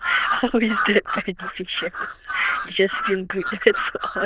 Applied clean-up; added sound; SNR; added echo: neural diffusion model UNIVERSE++.